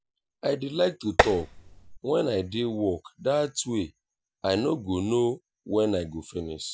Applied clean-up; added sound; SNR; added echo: none; Tap; -2 dB; none.